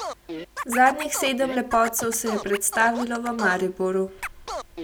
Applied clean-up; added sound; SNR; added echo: none; Scratching (performance technique); 10 dB; none.